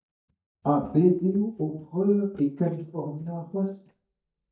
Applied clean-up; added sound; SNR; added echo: neural mask model DeepFilterNet 3.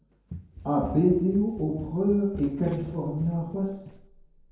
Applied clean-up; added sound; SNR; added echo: none; Run; 15 dB; reverberation time 0.9 s.